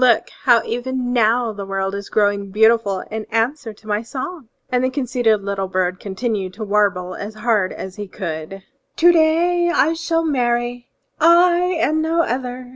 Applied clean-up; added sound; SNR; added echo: none; none; none; none.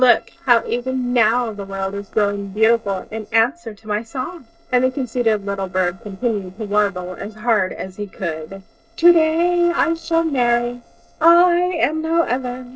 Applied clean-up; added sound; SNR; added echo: neural separator model SepFormer DNS4.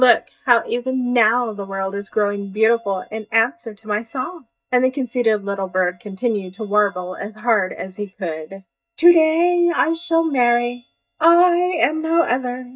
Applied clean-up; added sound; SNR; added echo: neural mask model DeepFilterNet 3.